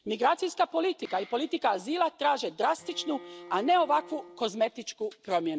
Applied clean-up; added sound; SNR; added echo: none; Bowed string instrument; 20 dB; none.